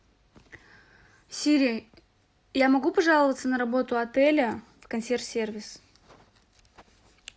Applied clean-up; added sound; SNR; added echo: none; none; none; none.